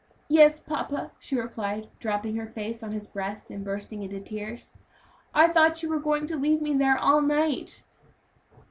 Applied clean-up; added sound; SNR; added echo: none; none; none; none.